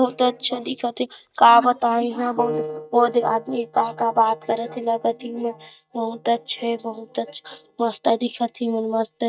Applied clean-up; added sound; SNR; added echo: neural mask model DeepFilterNet 3.